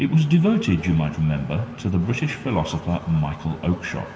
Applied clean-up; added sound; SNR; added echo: none; Engine; 19 dB; reverberation time 2.0 s.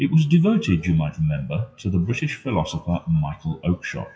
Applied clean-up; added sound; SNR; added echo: classical method WPE with log-MMSE.